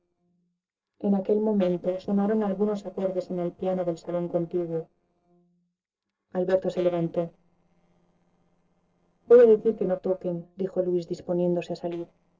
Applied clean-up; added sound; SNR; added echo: neural separator model SepFormer DNS4.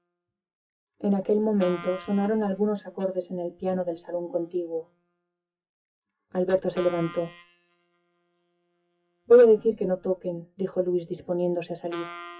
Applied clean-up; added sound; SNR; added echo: classical method WPE with log-MMSE.